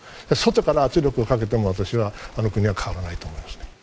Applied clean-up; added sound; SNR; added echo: none; Bird; 13 dB; none.